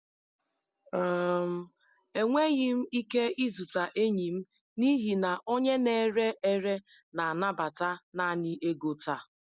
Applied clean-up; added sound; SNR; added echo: none; none; none; none.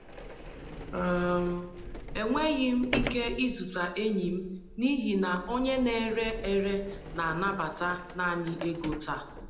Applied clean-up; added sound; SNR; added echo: none; Sliding door; 10 dB; reverberation time 0.8 s.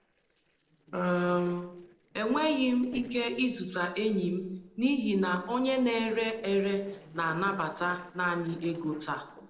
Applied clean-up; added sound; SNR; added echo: neural separator model SepFormer DNS4.